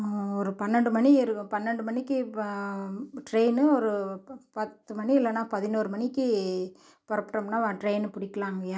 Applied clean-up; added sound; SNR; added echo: none; none; none; none.